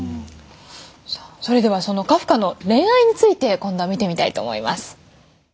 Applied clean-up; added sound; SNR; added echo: none; none; none; none.